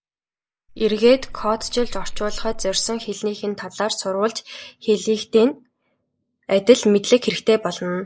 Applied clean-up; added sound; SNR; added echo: neural mask model Resemble Enhance denoiser.